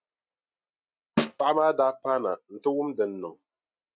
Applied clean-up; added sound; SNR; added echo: neural mask model RNNoise.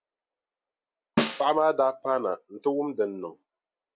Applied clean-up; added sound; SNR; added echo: none; Snare drum; 4 dB; none.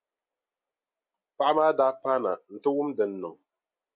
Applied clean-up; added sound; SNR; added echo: none; none; none; none.